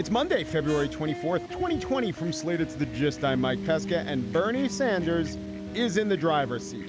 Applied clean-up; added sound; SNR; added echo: none; Harmonica + Fowl; 19 dB; none.